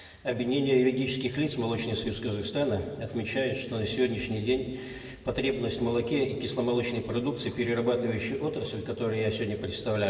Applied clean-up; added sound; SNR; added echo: none; none; none; reverberation time 1.9 s.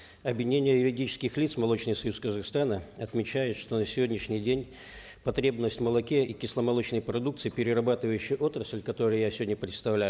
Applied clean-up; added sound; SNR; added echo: none; none; none; none.